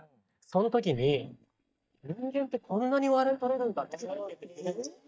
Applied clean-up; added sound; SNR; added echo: neural mask model DeepFilterNet 3.